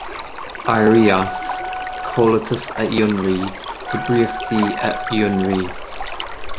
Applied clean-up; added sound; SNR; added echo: none; Stream + Wind instrument, woodwind instrument; 7 dB; none.